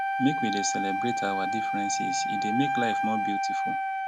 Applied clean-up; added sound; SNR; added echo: none; Wind instrument, woodwind instrument; -3 dB; none.